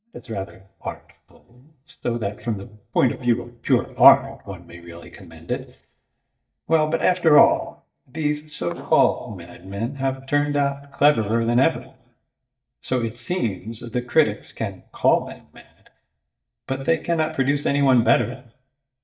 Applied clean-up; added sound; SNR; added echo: neural mask model DeepFilterNet 3.